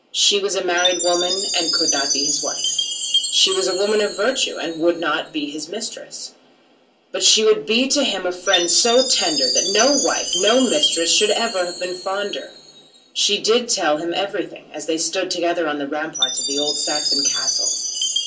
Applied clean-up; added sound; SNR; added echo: none; Chime; 4 dB; reverberation time 0.2 s.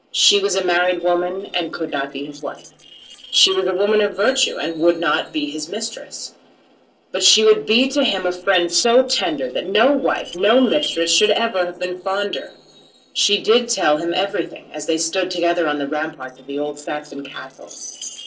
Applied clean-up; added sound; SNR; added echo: neural separator model SepFormer DNS4.